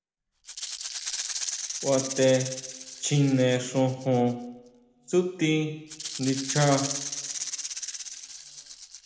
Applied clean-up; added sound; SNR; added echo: none; Rattle (instrument); 8 dB; reverberation time 0.8 s.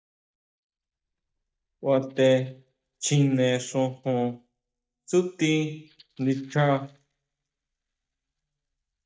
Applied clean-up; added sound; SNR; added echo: neural mask model DeepFilterNet 3.